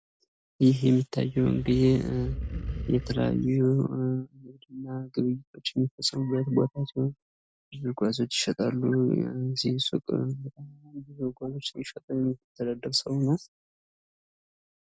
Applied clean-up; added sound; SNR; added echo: none; Animal; 8 dB; none.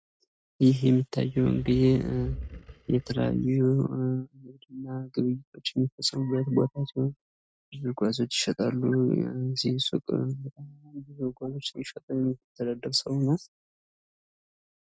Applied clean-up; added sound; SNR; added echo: neural mask model RNNoise.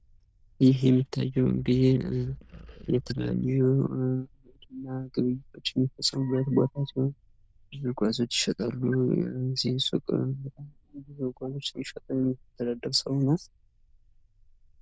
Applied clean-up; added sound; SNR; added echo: neural diffusion model UNIVERSE++.